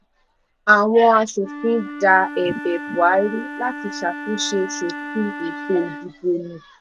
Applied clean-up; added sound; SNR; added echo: none; Wind instrument, woodwind instrument; 12 dB; none.